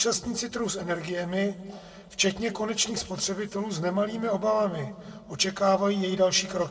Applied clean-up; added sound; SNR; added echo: none; none; none; reverberation time 1.6 s.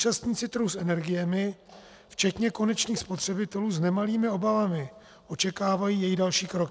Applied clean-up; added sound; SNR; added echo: none; none; none; none.